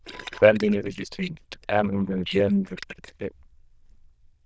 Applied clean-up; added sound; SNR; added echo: neural diffusion model UNIVERSE++.